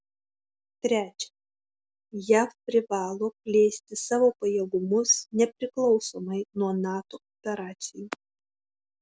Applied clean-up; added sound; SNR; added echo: none; none; none; none.